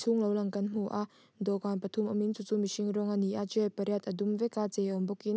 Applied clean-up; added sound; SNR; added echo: none; none; none; none.